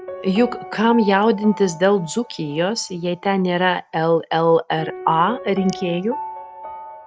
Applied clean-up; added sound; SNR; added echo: none; Piano; 15 dB; none.